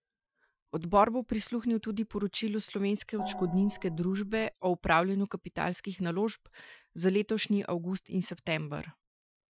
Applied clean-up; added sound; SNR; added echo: classical method Wiener filter.